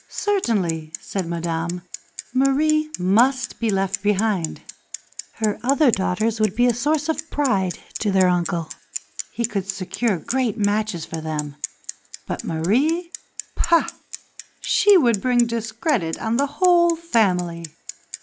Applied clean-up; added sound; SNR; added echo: none; Bicycle; 14 dB; none.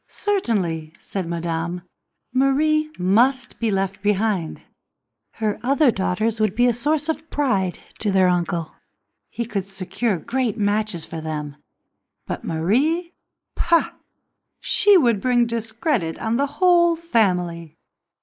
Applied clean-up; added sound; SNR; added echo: neural mask model Resemble Enhance denoiser.